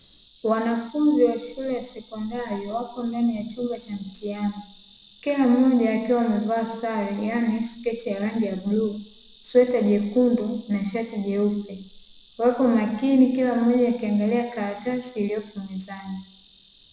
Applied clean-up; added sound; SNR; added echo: none; Insect; 19 dB; none.